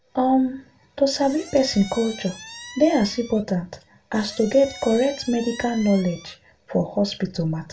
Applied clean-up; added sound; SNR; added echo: none; Squeak; 17 dB; reverberation time 0.2 s.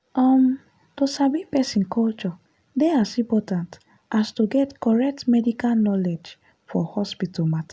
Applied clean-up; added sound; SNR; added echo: none; none; none; none.